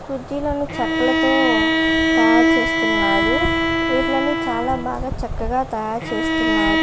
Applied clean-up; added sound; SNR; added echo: none; Bowed string instrument; -4 dB; none.